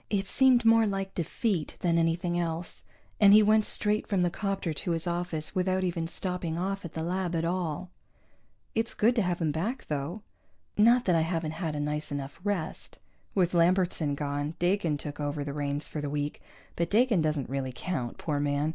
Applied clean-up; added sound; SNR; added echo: none; none; none; none.